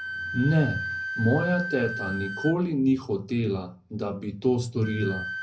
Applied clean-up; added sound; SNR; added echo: none; Wind instrument, woodwind instrument; 9 dB; reverberation time 0.4 s.